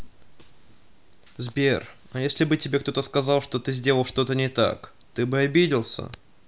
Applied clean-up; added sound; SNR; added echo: none; none; none; none.